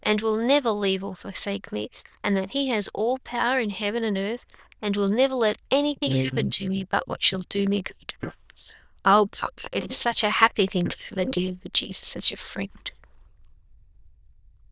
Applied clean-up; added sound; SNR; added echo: neural diffusion model UNIVERSE++.